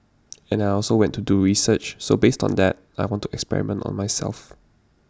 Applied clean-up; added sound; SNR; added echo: none; none; none; none.